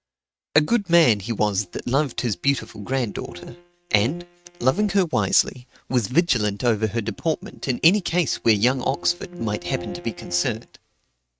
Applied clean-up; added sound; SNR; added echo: neural mask model RNNoise.